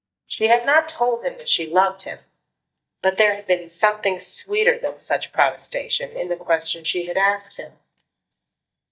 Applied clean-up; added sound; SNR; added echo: neural mask model DeepFilterNet 3.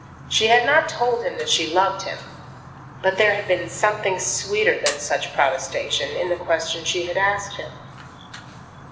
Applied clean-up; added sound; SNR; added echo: none; Fire; 15 dB; reverberation time 1.0 s.